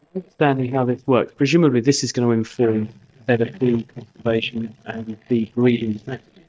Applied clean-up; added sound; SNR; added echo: neural mask model DeepFilterNet 3.